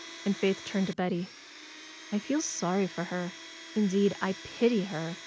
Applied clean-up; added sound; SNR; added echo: none; Domestic sounds, home sounds; 15 dB; none.